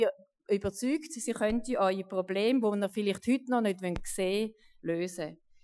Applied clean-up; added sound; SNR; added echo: classical method Wiener filter.